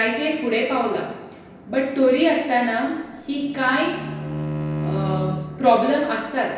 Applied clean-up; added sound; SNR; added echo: none; Bowed string instrument; 7 dB; reverberation time 0.9 s.